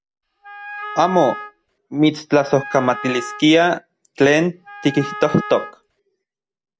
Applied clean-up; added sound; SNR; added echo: none; Wind instrument, woodwind instrument; 13 dB; none.